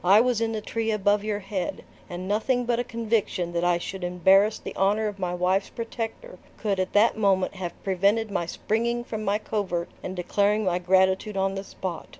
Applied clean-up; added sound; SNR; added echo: none; none; none; none.